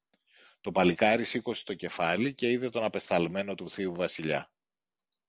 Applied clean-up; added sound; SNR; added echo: none; none; none; none.